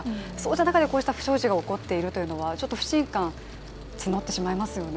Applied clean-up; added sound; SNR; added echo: none; Truck; 18 dB; none.